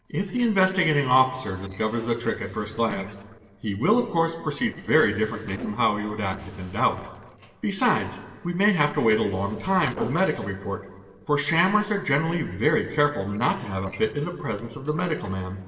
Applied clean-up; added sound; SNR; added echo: neural separator model SepFormer DNS4.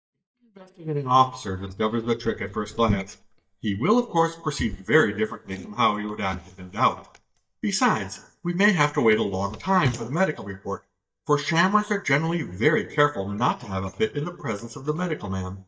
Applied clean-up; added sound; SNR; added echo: neural mask model DeepFilterNet 3.